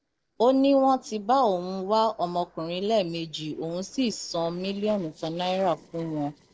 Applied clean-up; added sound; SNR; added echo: neural separator model SepFormer DNS4.